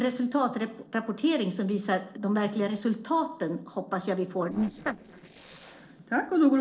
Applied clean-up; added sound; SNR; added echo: neural separator model SepFormer DNS4.